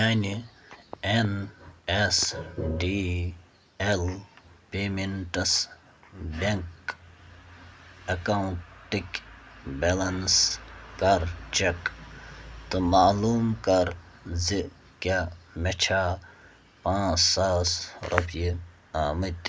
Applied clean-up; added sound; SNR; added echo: none; none; none; none.